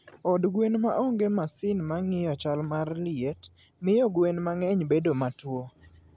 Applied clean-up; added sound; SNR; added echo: none; none; none; none.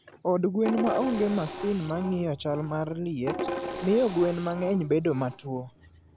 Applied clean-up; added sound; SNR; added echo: none; Percussion; 9 dB; none.